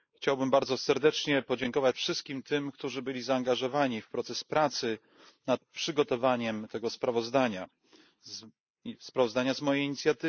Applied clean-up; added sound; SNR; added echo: neural mask model Resemble Enhance denoiser.